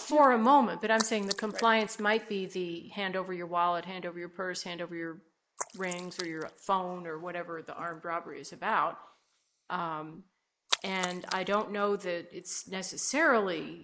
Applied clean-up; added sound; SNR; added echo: neural mask model Resemble Enhance denoiser.